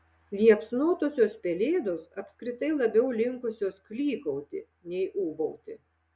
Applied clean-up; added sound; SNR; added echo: none; none; none; none.